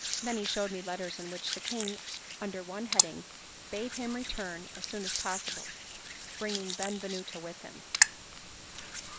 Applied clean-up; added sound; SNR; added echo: neural mask model Resemble Enhance denoiser.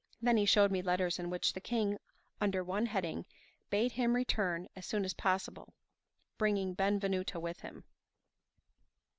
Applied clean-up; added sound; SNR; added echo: none; none; none; none.